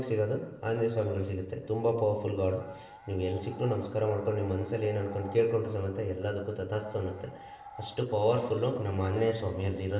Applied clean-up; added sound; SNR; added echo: none; Animal; 18 dB; reverberation time 0.9 s.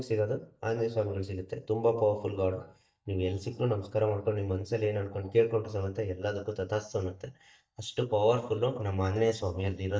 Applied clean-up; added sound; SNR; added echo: neural mask model DeepFilterNet 3.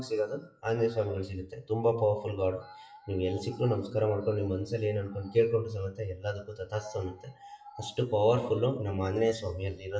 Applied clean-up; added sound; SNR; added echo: classical method WPE with log-MMSE.